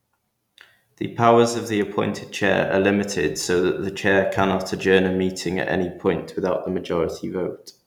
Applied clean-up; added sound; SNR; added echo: none; none; none; none.